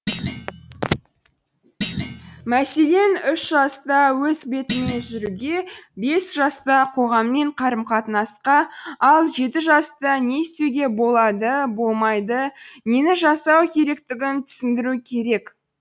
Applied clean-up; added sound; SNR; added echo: none; Thump, thud; 10 dB; none.